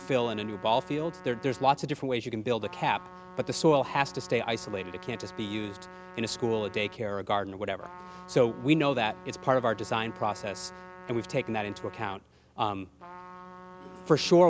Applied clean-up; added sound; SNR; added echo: none; Trumpet; 18 dB; none.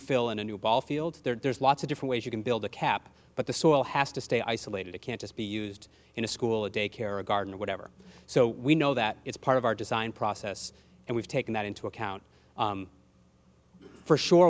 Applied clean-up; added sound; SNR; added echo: none; none; none; none.